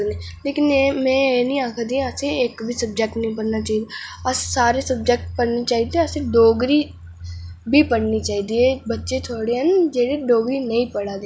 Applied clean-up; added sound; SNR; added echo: none; none; none; none.